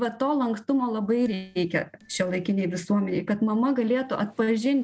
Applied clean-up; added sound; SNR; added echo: neural separator model SepFormer DNS4.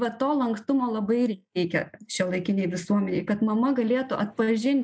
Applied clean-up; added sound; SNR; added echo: neural mask model Resemble Enhance denoiser.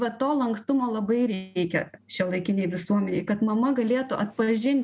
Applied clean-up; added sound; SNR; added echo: none; none; none; none.